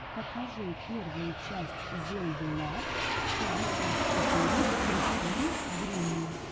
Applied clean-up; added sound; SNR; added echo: none; Aircraft; -4 dB; none.